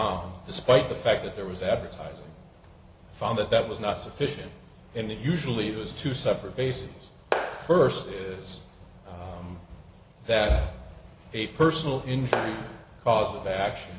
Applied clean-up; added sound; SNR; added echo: none; Clapping; 5 dB; none.